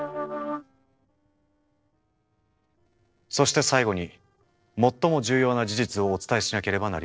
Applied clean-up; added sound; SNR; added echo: neural separator model SepFormer DNS4.